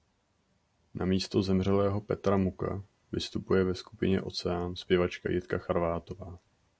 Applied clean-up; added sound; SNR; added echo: none; none; none; none.